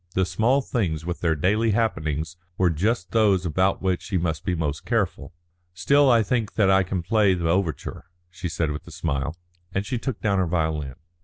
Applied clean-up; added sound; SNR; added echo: none; none; none; none.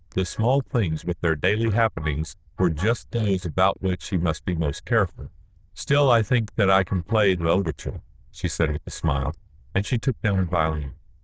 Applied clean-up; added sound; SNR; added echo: neural diffusion model UNIVERSE++.